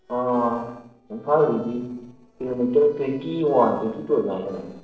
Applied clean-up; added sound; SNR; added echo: neural separator model SepFormer DNS4.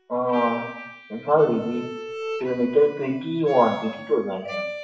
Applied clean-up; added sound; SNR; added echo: classical method WPE with log-MMSE.